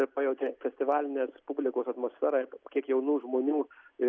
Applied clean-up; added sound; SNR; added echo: none; none; none; none.